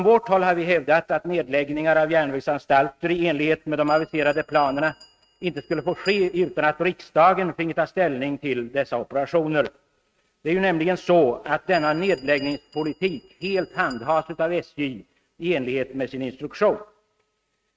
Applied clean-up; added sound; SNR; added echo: neural mask model RNNoise.